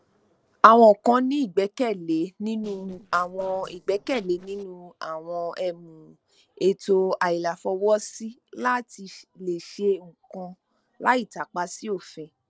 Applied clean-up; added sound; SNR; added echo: neural separator model SepFormer DNS4.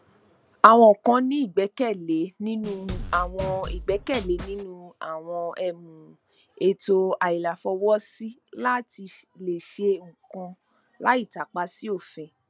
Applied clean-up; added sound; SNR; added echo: none; Drum kit; 9 dB; none.